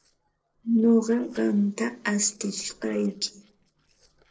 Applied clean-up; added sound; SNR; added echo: neural separator model SepFormer DNS4.